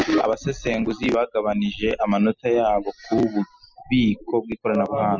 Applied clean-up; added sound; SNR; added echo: classical method spectral subtraction.